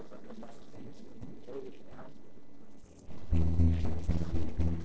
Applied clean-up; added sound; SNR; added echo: neural separator model SepFormer DNS4.